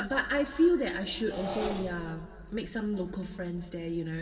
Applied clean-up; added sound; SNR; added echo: none; Engine; 13 dB; reverberation time 2.2 s.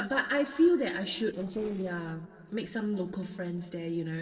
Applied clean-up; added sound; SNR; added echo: neural separator model SepFormer DNS4.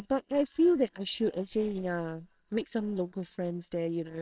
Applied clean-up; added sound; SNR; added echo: neural separator model SepFormer WHAMR!.